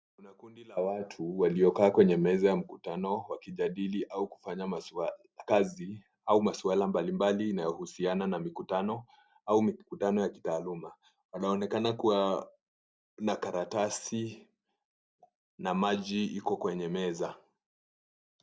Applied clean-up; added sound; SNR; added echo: none; none; none; none.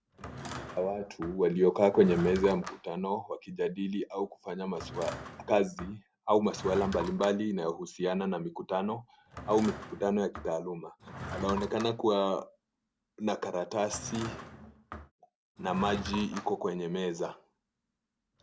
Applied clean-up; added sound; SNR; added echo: none; Drawer open or close / Wood; 14 dB; none.